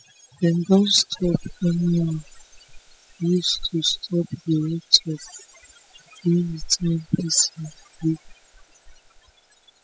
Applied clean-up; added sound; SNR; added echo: classical method spectral subtraction.